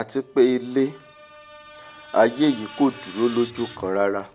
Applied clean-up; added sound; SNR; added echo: none; Screech; 18 dB; none.